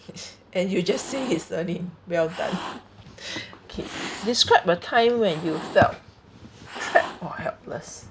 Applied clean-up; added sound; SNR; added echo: none; Cat; 15 dB; none.